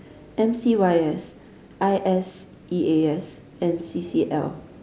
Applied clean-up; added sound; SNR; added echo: none; none; none; none.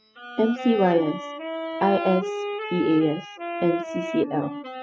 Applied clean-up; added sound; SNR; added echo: classical method spectral subtraction.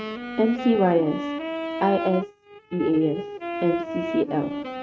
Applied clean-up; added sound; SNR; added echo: neural mask model RNNoise.